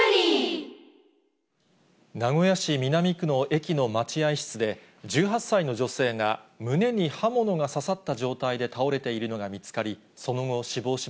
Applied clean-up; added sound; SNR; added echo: none; none; none; none.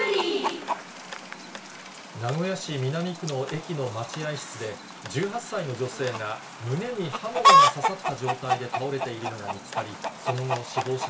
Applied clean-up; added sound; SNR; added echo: none; Chicken, rooster; -3 dB; reverberation time 0.2 s.